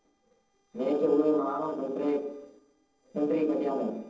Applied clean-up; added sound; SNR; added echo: neural separator model SepFormer DNS4.